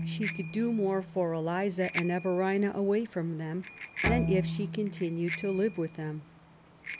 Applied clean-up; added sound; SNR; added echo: none; Bicycle bell + Bowed string instrument; 6 dB; none.